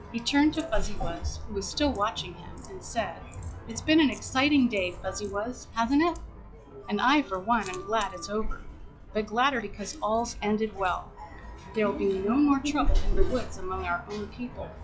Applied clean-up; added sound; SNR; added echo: classical method log-MMSE.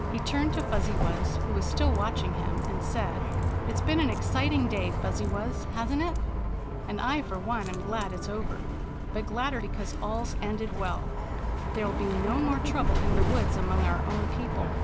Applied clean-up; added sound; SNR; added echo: none; Bus; -4 dB; none.